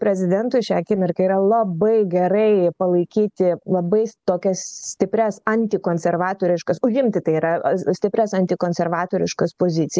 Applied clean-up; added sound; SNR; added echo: none; none; none; none.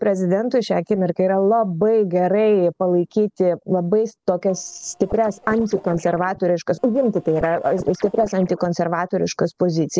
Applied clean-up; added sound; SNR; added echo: neural separator model SepFormer DNS4.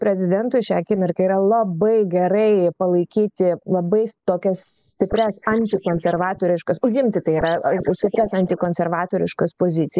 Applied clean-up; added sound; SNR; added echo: neural mask model Resemble Enhance denoiser.